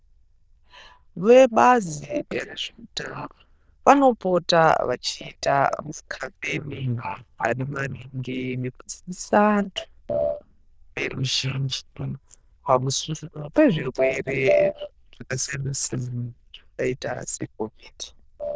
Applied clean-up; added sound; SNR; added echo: neural diffusion model UNIVERSE++.